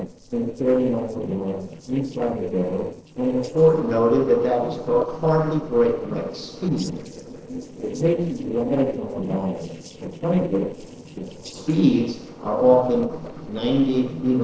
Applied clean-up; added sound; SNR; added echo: neural separator model SepFormer DNS4.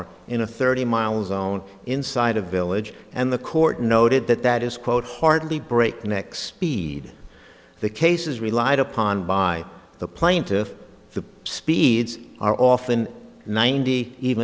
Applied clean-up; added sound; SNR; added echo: none; none; none; none.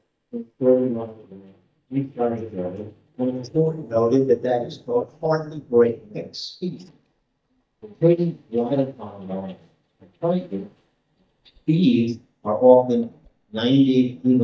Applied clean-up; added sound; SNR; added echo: neural mask model DeepFilterNet 3.